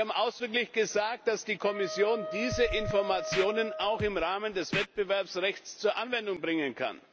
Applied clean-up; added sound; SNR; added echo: none; Scratching (performance technique) + Wind instrument, woodwind instrument; 7 dB; none.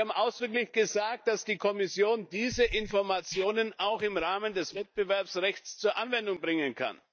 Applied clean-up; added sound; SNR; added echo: neural mask model DeepFilterNet 3.